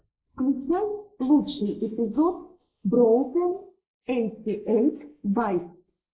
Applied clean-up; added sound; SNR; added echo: neural mask model Resemble Enhance denoiser.